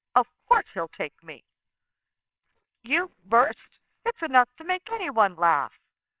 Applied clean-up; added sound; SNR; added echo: neural separator model SepFormer WHAMR!.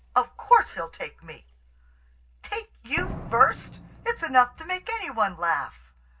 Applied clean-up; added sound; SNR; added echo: none; Slam; 17 dB; reverberation time 0.4 s.